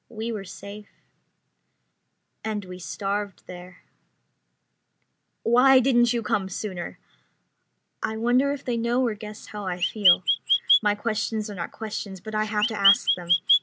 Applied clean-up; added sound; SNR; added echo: none; Chirp, tweet; -5 dB; none.